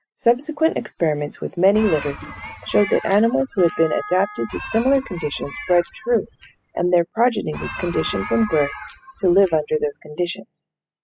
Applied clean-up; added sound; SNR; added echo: classical method spectral subtraction.